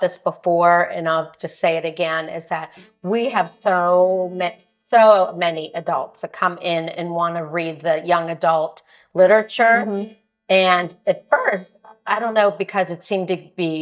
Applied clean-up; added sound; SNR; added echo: neural mask model DeepFilterNet 3.